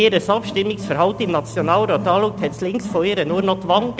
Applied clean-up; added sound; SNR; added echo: none; Wild animals; 12 dB; none.